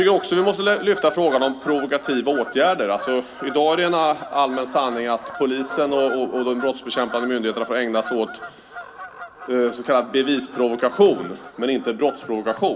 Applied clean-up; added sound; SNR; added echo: none; Bird vocalization, bird call, bird song / Fowl; 14 dB; none.